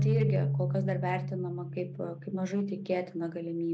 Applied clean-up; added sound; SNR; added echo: none; Keyboard (musical); 0 dB; none.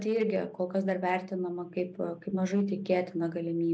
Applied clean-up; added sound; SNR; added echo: none; none; none; none.